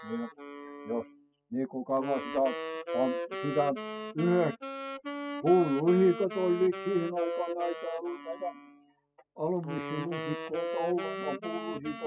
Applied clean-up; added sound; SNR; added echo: classical method spectral subtraction.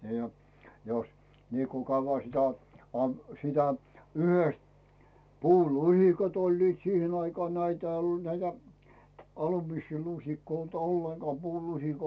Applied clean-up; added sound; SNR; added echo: none; none; none; none.